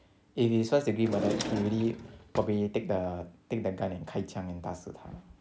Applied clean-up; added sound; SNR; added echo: none; Drawer open or close; 6 dB; none.